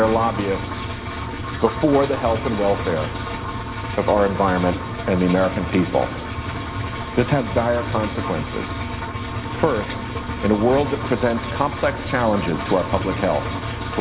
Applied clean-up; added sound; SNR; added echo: none; Engine; 5 dB; reverberation time 1.3 s.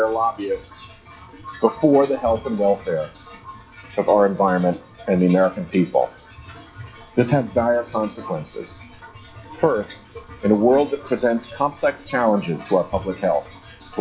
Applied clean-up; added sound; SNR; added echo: classical method WPE with log-MMSE.